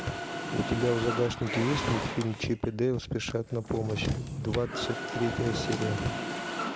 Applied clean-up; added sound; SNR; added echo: none; Drawer open or close + Mechanisms; 4 dB; none.